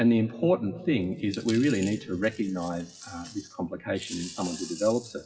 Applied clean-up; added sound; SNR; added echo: classical method WPE with log-MMSE.